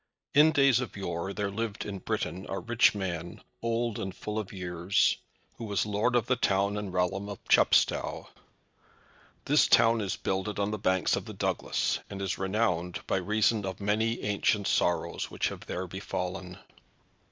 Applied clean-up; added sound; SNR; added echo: neural mask model DeepFilterNet 3.